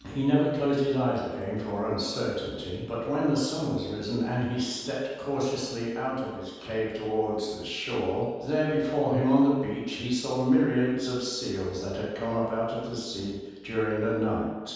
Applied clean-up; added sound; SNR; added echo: none; none; none; reverberation time 1.2 s.